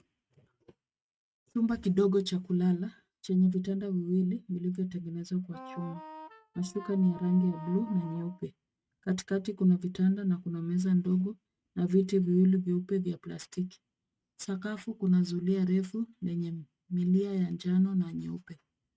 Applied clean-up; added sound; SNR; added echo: neural mask model RNNoise.